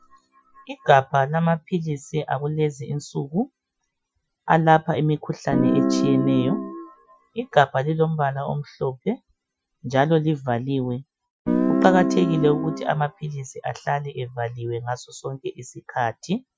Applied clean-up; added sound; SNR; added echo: classical method Wiener filter.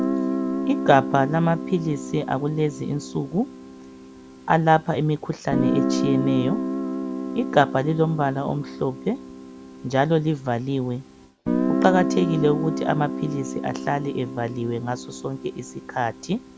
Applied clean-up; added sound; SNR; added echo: none; Guitar; 4 dB; none.